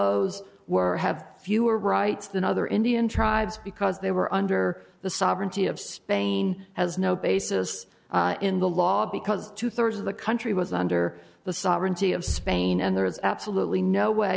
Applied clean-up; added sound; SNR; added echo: none; Bass drum; 17 dB; none.